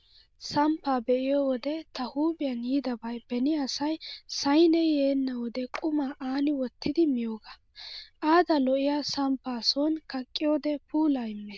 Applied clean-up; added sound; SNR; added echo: neural diffusion model UNIVERSE++.